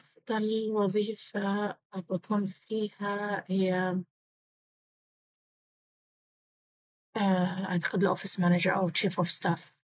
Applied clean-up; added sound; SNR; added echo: neural mask model Resemble Enhance denoiser.